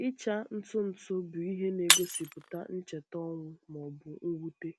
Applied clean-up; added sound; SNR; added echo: none; Shatter; -3 dB; none.